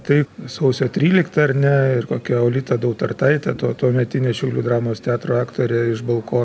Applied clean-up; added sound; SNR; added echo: none; none; none; none.